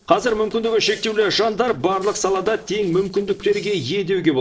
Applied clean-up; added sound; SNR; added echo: neural separator model SepFormer DNS4.